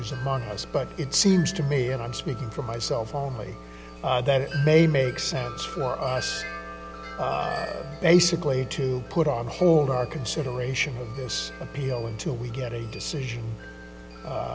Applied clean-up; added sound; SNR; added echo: none; Wind chime; 16 dB; none.